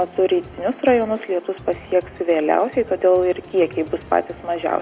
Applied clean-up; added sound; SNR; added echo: none; none; none; none.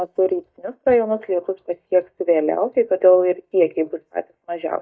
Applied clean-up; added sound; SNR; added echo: neural mask model DeepFilterNet 3.